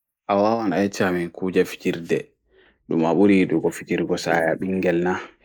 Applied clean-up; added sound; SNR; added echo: neural mask model Resemble Enhance denoiser.